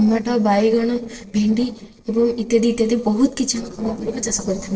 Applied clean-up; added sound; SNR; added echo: neural separator model SepFormer DNS4.